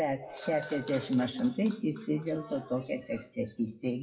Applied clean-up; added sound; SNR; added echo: classical method WPE with log-MMSE.